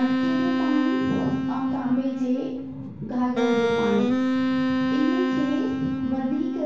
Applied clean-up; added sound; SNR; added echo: none; Wind instrument, woodwind instrument; -3 dB; reverberation time 0.6 s.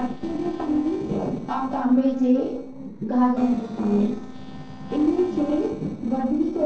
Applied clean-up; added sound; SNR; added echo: neural separator model SepFormer DNS4.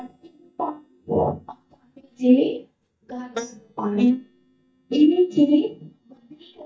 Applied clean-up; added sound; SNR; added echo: neural mask model DeepFilterNet 3.